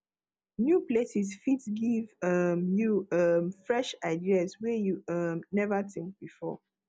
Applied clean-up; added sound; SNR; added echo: none; none; none; none.